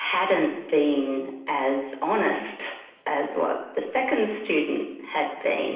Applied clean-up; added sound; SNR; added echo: none; none; none; reverberation time 0.8 s.